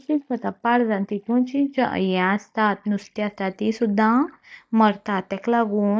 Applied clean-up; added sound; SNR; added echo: neural mask model DeepFilterNet 3.